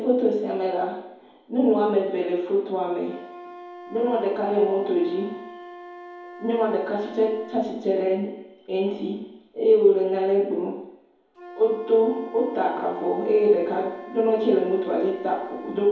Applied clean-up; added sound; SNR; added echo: none; Wind instrument, woodwind instrument; 19 dB; reverberation time 2.0 s.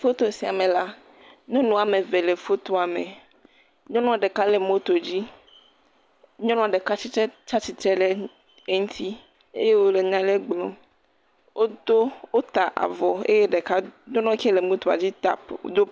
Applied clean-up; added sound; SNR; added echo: none; none; none; none.